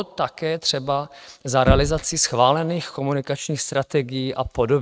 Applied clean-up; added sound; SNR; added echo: neural mask model RNNoise.